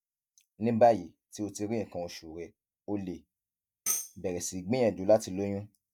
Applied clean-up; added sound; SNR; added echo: neural mask model DeepFilterNet 3.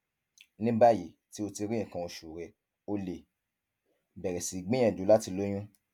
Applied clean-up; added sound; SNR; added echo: none; none; none; none.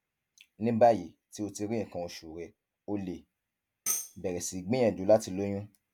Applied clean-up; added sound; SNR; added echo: none; Tambourine; 8 dB; none.